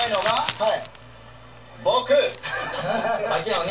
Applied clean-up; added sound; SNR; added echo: none; Crumpling, crinkling; 10 dB; reverberation time 0.2 s.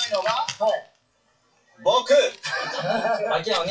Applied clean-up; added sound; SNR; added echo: classical method WPE with log-MMSE.